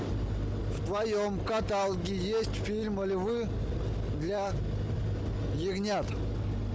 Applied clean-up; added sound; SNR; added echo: none; none; none; none.